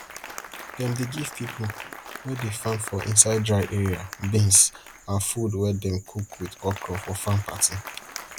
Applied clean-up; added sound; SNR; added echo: none; Applause; 15 dB; none.